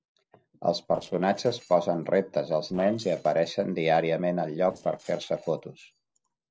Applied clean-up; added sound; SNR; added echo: neural separator model SepFormer DNS4.